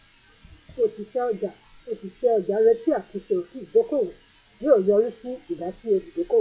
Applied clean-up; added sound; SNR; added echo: classical method log-MMSE.